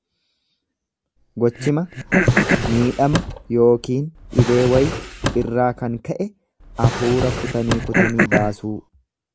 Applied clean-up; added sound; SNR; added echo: none; Cough + Drawer open or close; 0 dB; none.